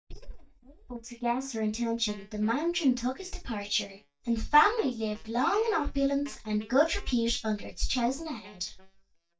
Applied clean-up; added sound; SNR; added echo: neural mask model DeepFilterNet 3.